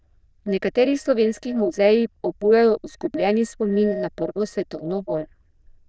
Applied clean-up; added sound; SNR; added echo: neural diffusion model UNIVERSE++.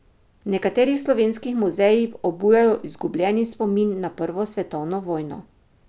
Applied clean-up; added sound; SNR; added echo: none; none; none; none.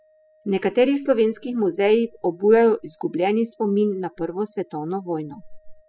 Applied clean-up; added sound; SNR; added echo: classical method spectral subtraction.